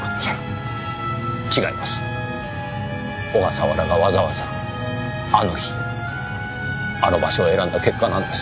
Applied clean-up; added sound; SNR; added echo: none; Trumpet; 14 dB; none.